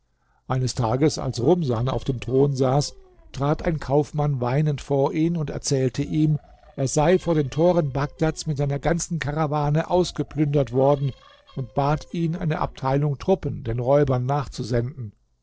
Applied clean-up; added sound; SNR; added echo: neural separator model SepFormer DNS4.